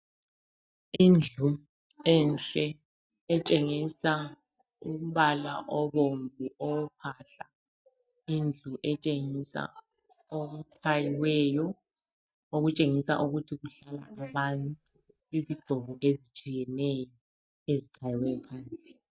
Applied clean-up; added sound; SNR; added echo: neural mask model DeepFilterNet 3.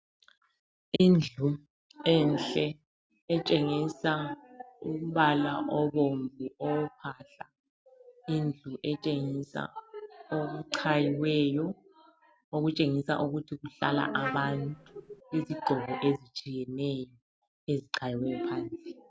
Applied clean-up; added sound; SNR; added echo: none; Trumpet; 9 dB; none.